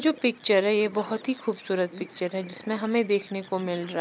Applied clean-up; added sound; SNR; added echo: neural mask model Resemble Enhance denoiser.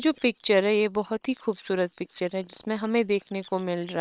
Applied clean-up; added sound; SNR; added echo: neural separator model SepFormer WHAM!.